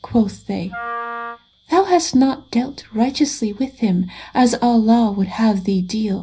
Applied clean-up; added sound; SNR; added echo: none; Wind instrument, woodwind instrument; 13 dB; reverberation time 0.5 s.